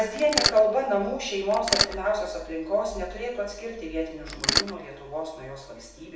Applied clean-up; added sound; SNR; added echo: none; Mechanisms; -2 dB; reverberation time 0.2 s.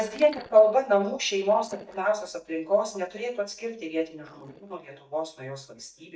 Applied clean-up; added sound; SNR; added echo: neural mask model DeepFilterNet 3.